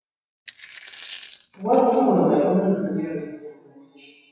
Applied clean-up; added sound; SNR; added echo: classical method WPE with log-MMSE.